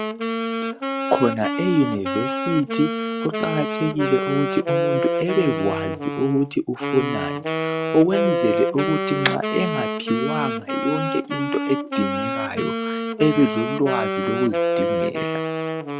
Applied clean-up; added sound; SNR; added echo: none; Wind instrument, woodwind instrument; 1 dB; none.